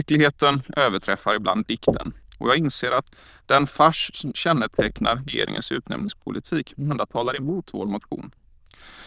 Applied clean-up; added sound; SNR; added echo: neural diffusion model UNIVERSE++.